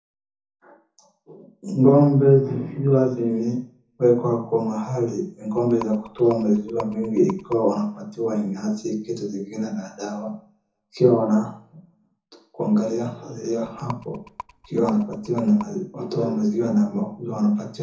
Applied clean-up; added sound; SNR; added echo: none; Rattle; 17 dB; reverberation time 0.5 s.